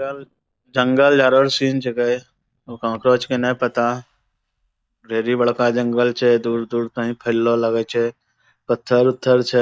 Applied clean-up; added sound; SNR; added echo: neural mask model DeepFilterNet 3.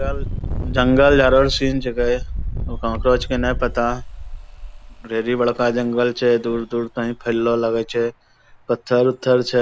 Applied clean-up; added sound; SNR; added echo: none; Engine; 8 dB; none.